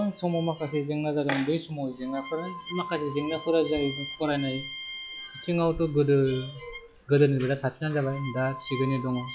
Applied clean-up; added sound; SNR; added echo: classical method log-MMSE.